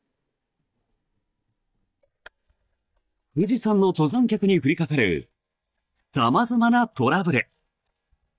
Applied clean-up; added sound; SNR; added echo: neural mask model DeepFilterNet 3.